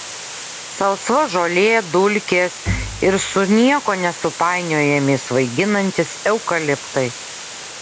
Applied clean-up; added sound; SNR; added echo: none; Water + Bowed string instrument; 12 dB; none.